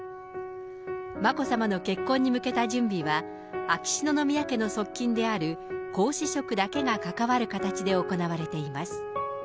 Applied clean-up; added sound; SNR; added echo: none; none; none; none.